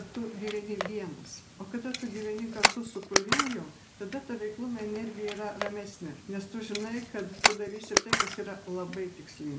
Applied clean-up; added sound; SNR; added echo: none; Camera; -3 dB; none.